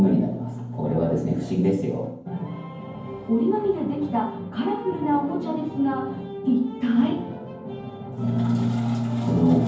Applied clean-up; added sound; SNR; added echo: none; none; none; reverberation time 0.9 s.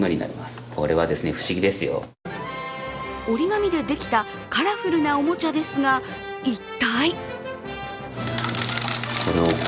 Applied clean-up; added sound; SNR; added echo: none; none; none; none.